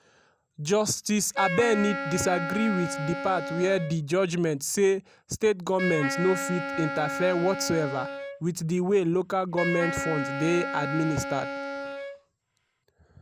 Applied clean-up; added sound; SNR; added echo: none; Wind instrument, woodwind instrument; 6 dB; none.